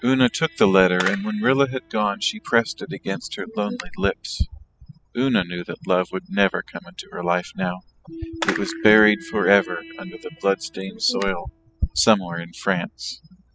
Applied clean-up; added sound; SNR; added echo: classical method spectral subtraction.